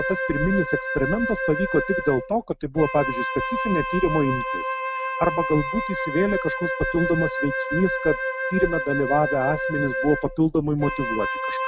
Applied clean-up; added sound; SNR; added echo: none; Wind instrument, woodwind instrument; 3 dB; none.